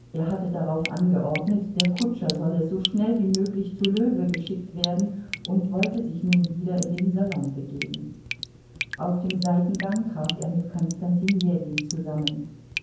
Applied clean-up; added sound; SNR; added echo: none; Drip; 11 dB; reverberation time 0.9 s.